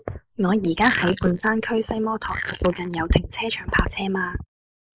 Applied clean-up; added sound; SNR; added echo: neural mask model Resemble Enhance denoiser.